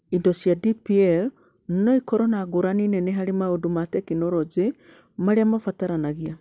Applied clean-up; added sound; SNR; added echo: none; none; none; none.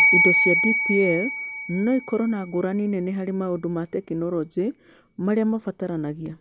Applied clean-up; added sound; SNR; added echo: none; Bell; 1 dB; none.